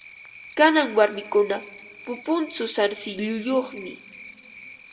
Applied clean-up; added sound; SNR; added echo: none; Cricket; 13 dB; reverberation time 1.2 s.